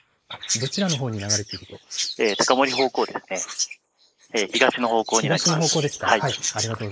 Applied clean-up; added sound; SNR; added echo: neural mask model Resemble Enhance denoiser.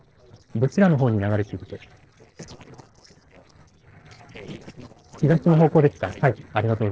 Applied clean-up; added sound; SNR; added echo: neural separator model SepFormer DNS4.